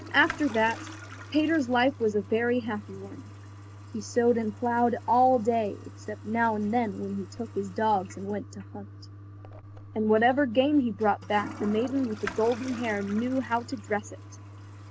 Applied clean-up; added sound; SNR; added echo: none; Toilet flush; 15 dB; none.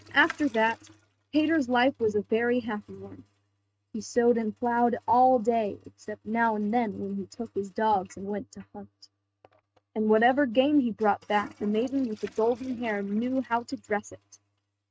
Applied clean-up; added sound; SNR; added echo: neural mask model RNNoise.